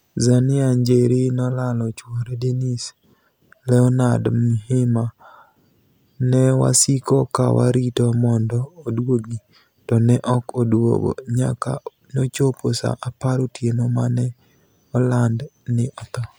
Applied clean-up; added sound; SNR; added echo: none; none; none; none.